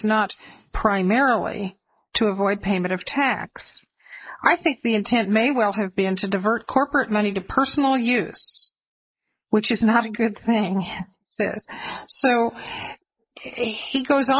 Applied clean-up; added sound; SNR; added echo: neural mask model Resemble Enhance denoiser.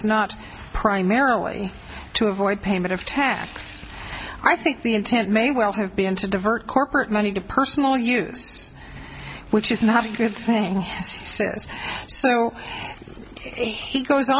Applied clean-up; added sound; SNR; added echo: none; Sawing; 20 dB; none.